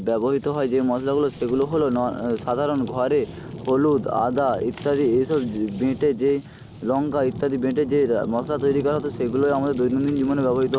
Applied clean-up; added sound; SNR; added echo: none; Fire; 14 dB; none.